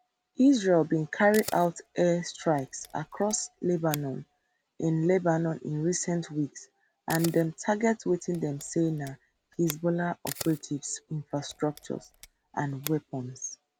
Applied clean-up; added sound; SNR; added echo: none; Camera; 17 dB; none.